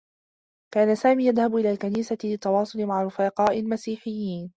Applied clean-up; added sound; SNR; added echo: none; none; none; none.